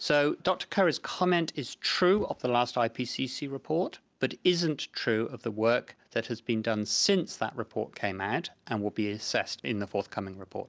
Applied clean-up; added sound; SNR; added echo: none; none; none; none.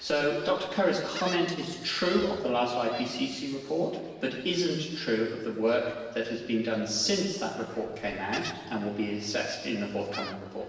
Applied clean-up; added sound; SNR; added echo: none; Gull, seagull; 17 dB; reverberation time 1.3 s.